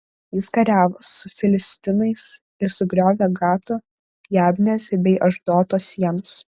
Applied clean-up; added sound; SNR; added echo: none; none; none; none.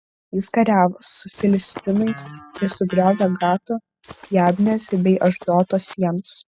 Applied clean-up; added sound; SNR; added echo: classical method spectral subtraction.